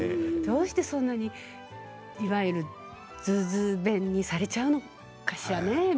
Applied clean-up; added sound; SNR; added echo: none; none; none; none.